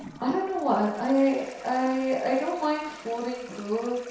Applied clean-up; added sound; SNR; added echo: none; Toilet flush; 19 dB; reverberation time 0.7 s.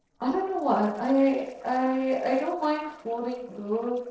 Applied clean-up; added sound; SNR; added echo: neural separator model SepFormer DNS4.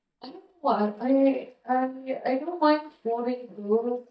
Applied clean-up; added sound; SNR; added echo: neural mask model DeepFilterNet 3.